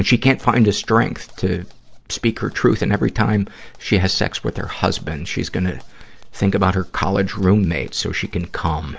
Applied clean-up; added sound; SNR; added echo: none; Zipper (clothing); 19 dB; none.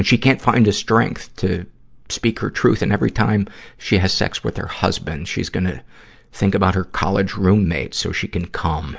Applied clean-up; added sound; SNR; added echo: none; none; none; none.